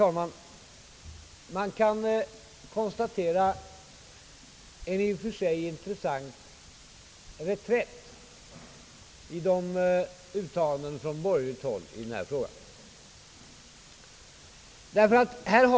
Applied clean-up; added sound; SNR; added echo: none; none; none; none.